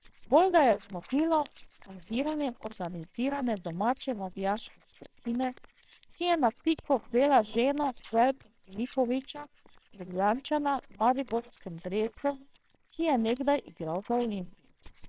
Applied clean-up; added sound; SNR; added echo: neural separator model SepFormer WHAMR!.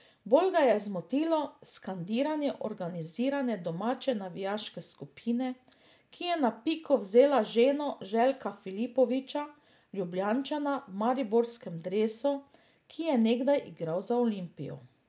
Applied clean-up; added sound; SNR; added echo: none; none; none; none.